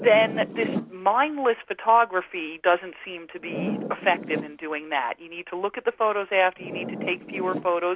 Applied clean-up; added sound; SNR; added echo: none; Zipper (clothing); 11 dB; none.